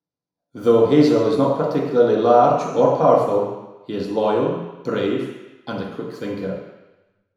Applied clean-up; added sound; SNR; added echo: none; none; none; reverberation time 1.0 s.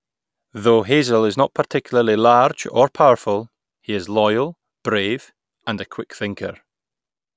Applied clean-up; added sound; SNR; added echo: none; none; none; none.